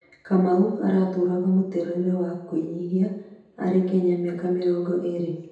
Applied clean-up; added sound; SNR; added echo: none; none; none; reverberation time 0.9 s.